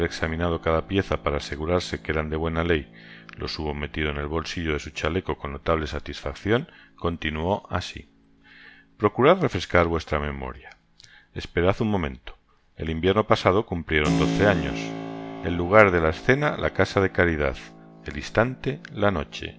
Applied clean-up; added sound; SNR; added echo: none; Keyboard (musical); 13 dB; none.